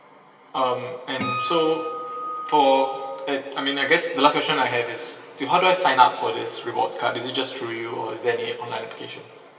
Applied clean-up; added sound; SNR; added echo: none; Acoustic guitar; 8 dB; reverberation time 2.2 s.